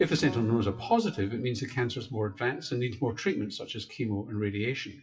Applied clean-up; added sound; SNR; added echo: classical method WPE with log-MMSE.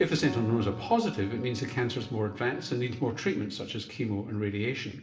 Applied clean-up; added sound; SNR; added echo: none; Keyboard (musical); 19 dB; reverberation time 0.7 s.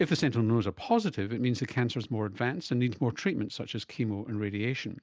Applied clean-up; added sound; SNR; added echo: none; none; none; none.